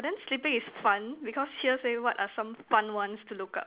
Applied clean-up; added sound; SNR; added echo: none; none; none; none.